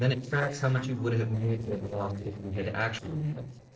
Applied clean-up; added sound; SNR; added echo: neural separator model SepFormer DNS4.